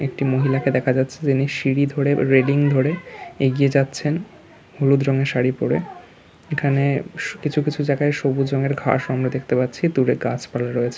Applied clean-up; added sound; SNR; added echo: none; none; none; none.